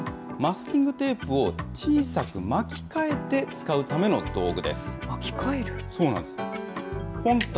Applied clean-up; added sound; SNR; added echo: none; none; none; none.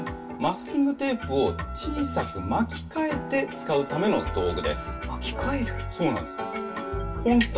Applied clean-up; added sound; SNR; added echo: none; Wind instrument, woodwind instrument; 15 dB; reverberation time 0.1 s.